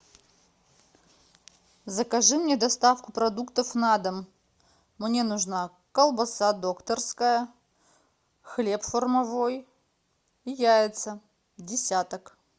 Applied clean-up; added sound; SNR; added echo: none; none; none; none.